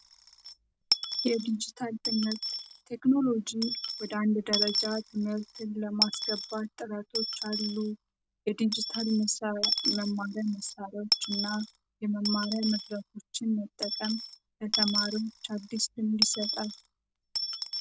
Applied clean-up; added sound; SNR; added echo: none; Coin (dropping) / Dishes, pots, and pans; 3 dB; none.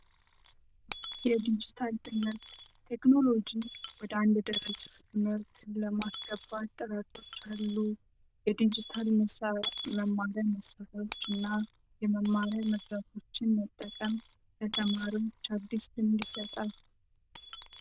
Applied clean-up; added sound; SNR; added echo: neural diffusion model UNIVERSE++.